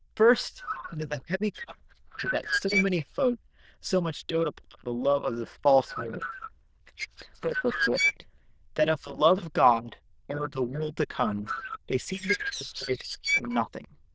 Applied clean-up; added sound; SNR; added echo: neural diffusion model UNIVERSE++.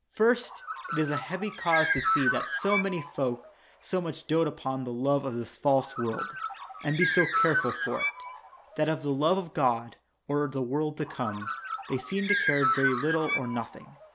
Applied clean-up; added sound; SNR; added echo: none; Bird; 4 dB; none.